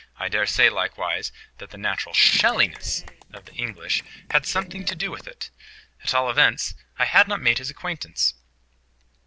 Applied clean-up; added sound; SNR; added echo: neural separator model SepFormer DNS4.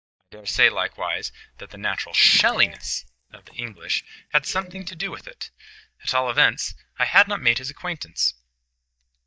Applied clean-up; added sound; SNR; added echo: neural mask model DeepFilterNet 3.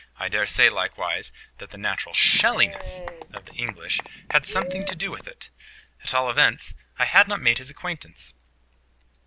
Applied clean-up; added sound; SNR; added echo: none; Applause / Cheering / Clapping; 11 dB; none.